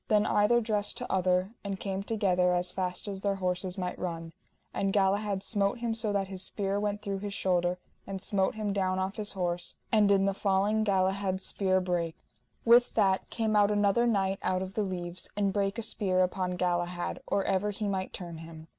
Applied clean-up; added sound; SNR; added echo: none; none; none; none.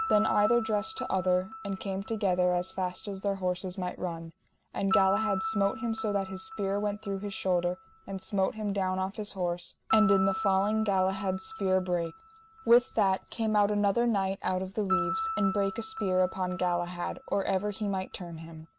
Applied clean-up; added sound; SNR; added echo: none; Piano; 10 dB; none.